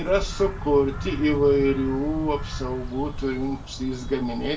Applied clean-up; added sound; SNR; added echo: none; Bird vocalization, bird call, bird song; 8 dB; reverberation time 0.2 s.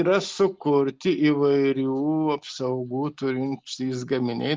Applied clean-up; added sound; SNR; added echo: none; none; none; none.